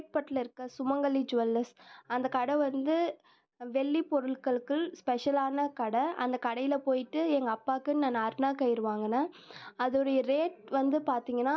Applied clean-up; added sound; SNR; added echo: none; none; none; none.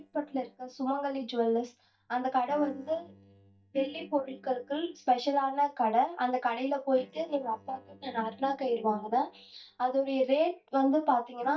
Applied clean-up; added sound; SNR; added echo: neural mask model DeepFilterNet 3.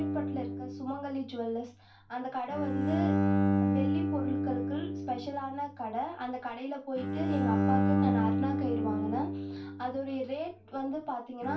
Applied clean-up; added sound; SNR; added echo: none; Bowed string instrument; -5 dB; reverberation time 0.3 s.